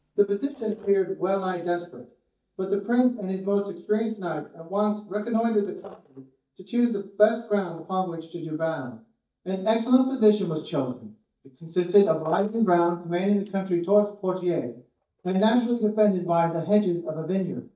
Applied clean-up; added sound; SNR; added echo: neural mask model DeepFilterNet 3.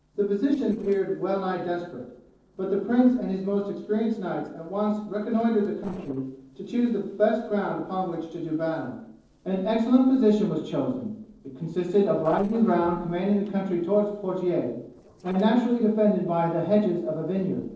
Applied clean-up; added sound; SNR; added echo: neural separator model SepFormer DNS4.